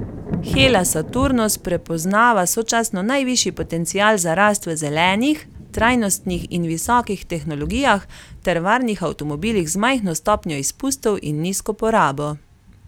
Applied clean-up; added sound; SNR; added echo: none; Thunder; 14 dB; none.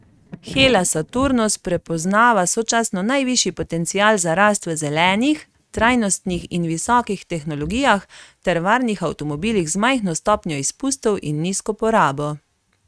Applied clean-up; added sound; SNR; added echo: neural mask model RNNoise.